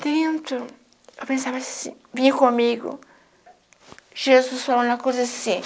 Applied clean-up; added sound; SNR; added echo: none; none; none; none.